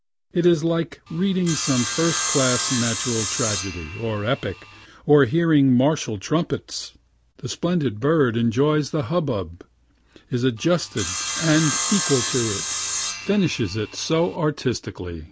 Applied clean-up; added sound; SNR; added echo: none; Sawing; 5 dB; none.